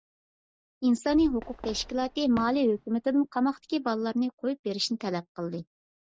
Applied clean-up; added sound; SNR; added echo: none; Fireworks; 16 dB; none.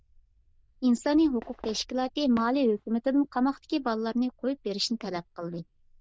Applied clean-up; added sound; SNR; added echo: neural diffusion model UNIVERSE++.